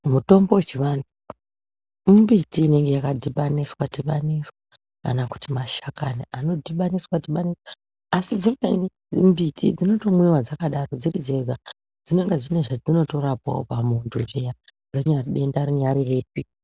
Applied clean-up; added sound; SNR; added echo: none; none; none; none.